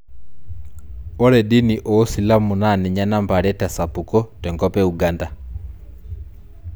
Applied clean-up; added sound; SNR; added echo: none; none; none; none.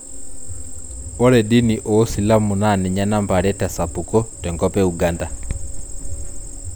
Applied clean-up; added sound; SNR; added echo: none; Cricket; 12 dB; none.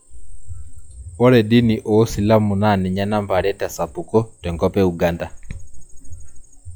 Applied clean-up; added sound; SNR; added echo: classical method log-MMSE.